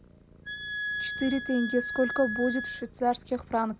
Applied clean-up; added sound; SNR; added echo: none; Wind instrument, woodwind instrument; 6 dB; none.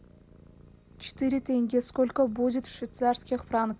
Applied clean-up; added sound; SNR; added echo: none; none; none; none.